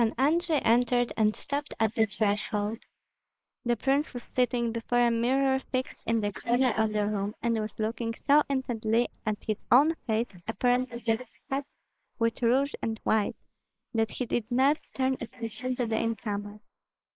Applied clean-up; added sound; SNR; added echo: neural mask model Resemble Enhance denoiser.